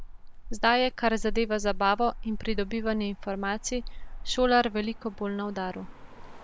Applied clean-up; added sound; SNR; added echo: none; Motor vehicle (road); 7 dB; none.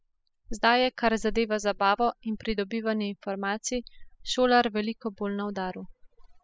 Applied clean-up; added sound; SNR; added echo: classical method spectral subtraction.